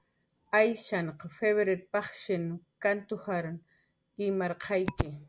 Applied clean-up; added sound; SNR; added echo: none; none; none; none.